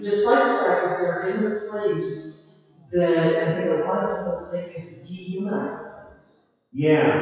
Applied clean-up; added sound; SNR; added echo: classical method WPE with log-MMSE.